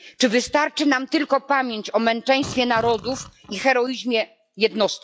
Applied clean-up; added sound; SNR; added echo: classical method log-MMSE.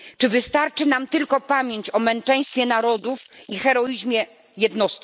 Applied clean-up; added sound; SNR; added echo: neural mask model Resemble Enhance denoiser.